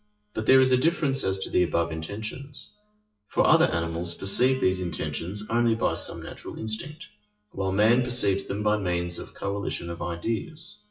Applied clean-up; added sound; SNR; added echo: classical method WPE with log-MMSE.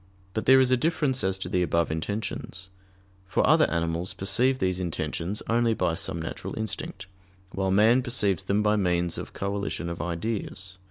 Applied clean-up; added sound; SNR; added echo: none; none; none; none.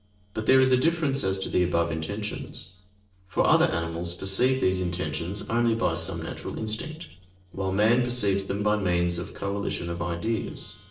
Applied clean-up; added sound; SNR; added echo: neural separator model SepFormer DNS4.